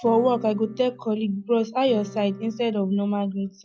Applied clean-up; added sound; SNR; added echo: classical method log-MMSE.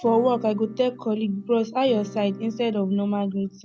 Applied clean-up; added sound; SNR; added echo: none; Acoustic guitar / Strum; 17 dB; none.